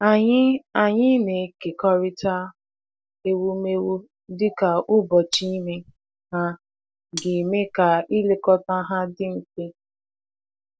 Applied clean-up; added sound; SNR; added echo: none; Cutlery, silverware; 15 dB; none.